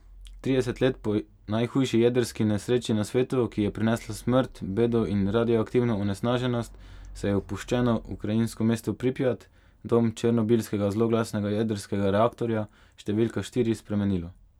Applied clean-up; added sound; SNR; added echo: none; none; none; none.